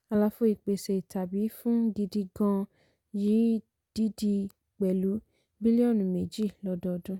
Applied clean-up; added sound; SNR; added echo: none; none; none; none.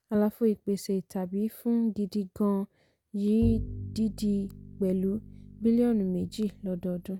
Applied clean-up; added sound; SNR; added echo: none; Bowed string instrument; 10 dB; none.